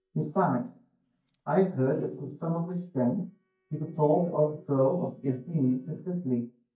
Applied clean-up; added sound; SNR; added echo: neural mask model DeepFilterNet 3.